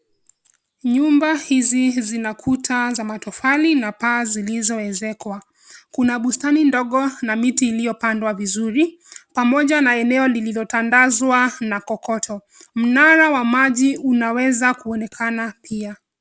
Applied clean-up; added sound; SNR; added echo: none; none; none; none.